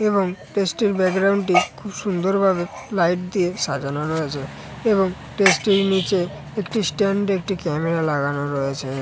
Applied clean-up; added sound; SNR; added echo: none; none; none; none.